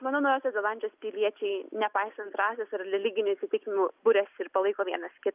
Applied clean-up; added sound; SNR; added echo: none; none; none; none.